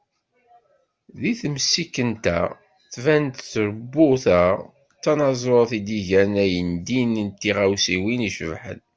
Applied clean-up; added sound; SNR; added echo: none; none; none; none.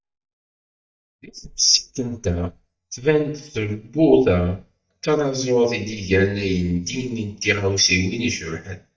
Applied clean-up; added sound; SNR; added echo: neural mask model DeepFilterNet 3.